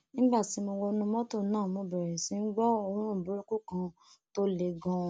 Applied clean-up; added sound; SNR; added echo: none; none; none; none.